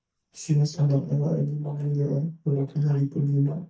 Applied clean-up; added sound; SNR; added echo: neural mask model DeepFilterNet 3.